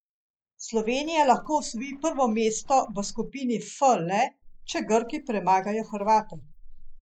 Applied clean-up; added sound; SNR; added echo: neural mask model Resemble Enhance denoiser.